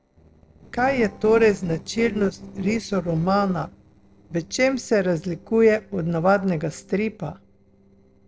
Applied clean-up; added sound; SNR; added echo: neural separator model SepFormer DNS4.